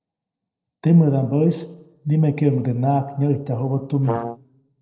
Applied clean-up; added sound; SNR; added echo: neural separator model SepFormer DNS4.